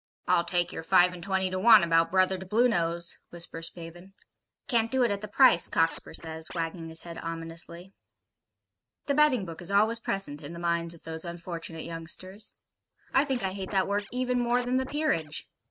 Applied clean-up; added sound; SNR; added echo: neural mask model RNNoise.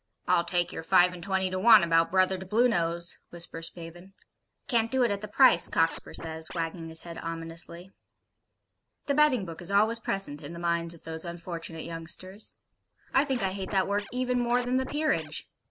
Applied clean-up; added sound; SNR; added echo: none; Scratching (performance technique); 14 dB; none.